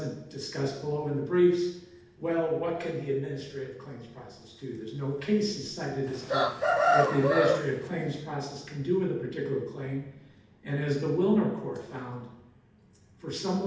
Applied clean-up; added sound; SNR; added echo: none; Chicken, rooster; -4 dB; reverberation time 0.8 s.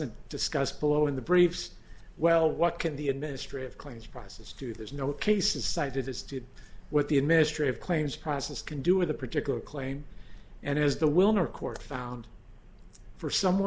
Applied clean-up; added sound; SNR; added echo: none; none; none; none.